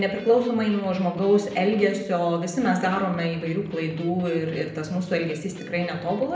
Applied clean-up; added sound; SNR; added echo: none; Electric guitar; 19 dB; reverberation time 0.7 s.